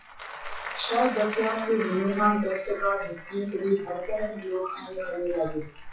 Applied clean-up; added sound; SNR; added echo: classical method WPE with log-MMSE.